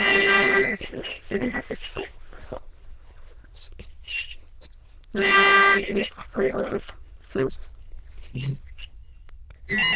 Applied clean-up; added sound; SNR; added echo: neural diffusion model UNIVERSE++.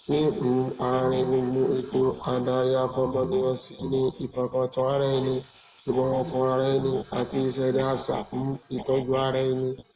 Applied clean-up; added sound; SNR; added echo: neural mask model Resemble Enhance denoiser.